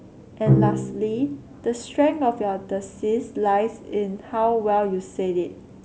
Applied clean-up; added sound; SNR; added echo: none; Bowed string instrument; 2 dB; none.